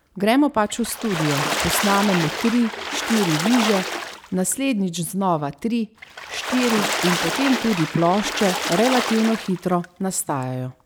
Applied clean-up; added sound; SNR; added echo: none; Water / Splash, splatter; 5 dB; none.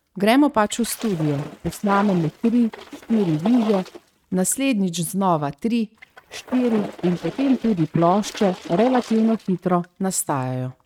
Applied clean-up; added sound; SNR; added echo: neural mask model RNNoise.